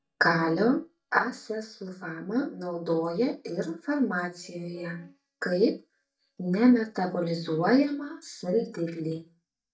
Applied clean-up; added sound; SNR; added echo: neural mask model DeepFilterNet 3.